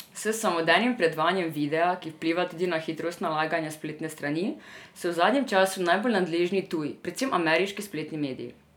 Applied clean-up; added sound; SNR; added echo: none; none; none; none.